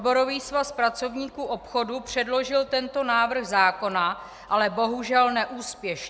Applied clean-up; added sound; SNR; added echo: none; none; none; none.